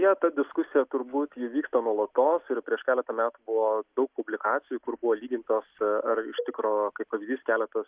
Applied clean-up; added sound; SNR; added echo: neural mask model Resemble Enhance denoiser.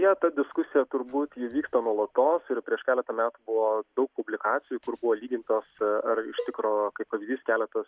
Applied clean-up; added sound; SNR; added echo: none; Cowbell; 14 dB; none.